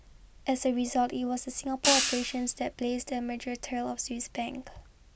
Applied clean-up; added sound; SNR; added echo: none; Hi-hat; 0 dB; none.